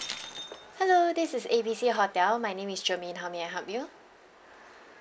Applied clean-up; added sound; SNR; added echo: none; Shatter; 19 dB; none.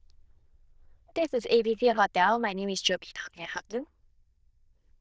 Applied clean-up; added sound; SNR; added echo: neural diffusion model UNIVERSE++.